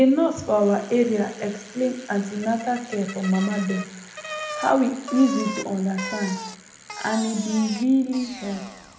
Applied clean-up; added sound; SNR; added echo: none; Bicycle; 13 dB; reverberation time 0.8 s.